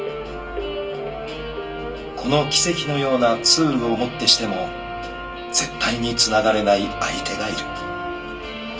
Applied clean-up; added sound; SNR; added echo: none; none; none; reverberation time 0.2 s.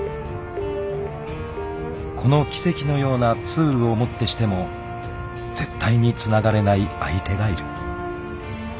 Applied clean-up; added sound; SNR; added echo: none; none; none; none.